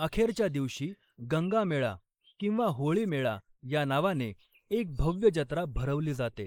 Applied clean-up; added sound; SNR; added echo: neural mask model Resemble Enhance denoiser.